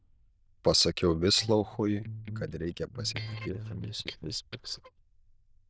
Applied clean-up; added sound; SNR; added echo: neural diffusion model UNIVERSE++.